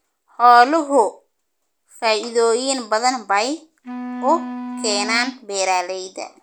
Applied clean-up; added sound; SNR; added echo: none; Wind instrument, woodwind instrument; 12 dB; none.